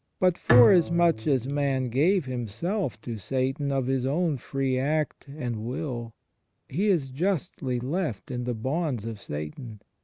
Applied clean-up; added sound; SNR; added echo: none; Bowed string instrument; 5 dB; none.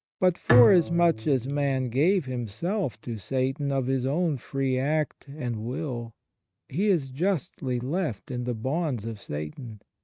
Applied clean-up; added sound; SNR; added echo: neural mask model RNNoise.